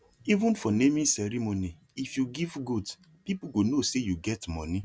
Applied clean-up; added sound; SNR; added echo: none; none; none; none.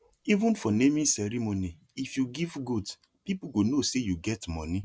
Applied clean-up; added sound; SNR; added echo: neural mask model Resemble Enhance denoiser.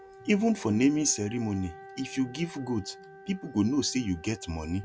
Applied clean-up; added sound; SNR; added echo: none; Wind instrument, woodwind instrument; 19 dB; none.